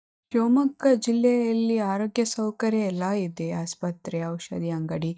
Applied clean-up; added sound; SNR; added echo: neural mask model DeepFilterNet 3.